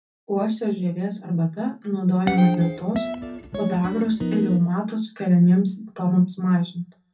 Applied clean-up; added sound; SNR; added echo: none; Guitar; 8 dB; reverberation time 0.3 s.